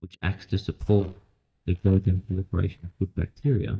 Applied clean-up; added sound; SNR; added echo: neural mask model DeepFilterNet 3.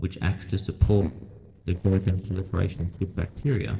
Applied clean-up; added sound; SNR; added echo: neural separator model SepFormer DNS4.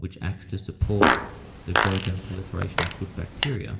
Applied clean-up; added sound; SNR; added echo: none; Fart; -3 dB; reverberation time 1.6 s.